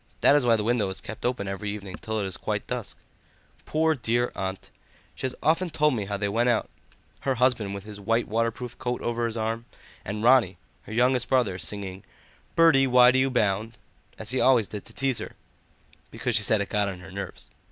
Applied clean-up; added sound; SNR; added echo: none; none; none; none.